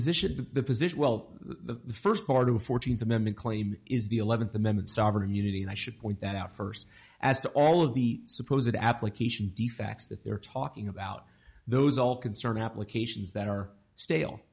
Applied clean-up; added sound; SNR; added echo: none; none; none; none.